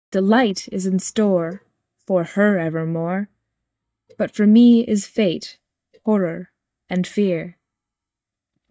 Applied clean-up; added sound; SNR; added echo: neural mask model DeepFilterNet 3.